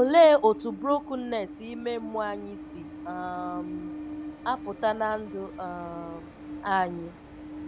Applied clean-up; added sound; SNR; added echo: none; Train; 12 dB; none.